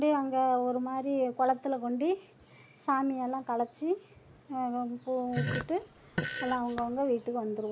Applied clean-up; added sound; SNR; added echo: none; Fart; 5 dB; none.